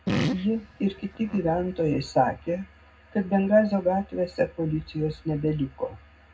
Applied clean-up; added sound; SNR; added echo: none; Fart; 5 dB; reverberation time 0.3 s.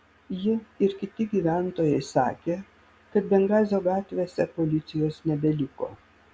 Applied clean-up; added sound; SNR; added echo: none; none; none; none.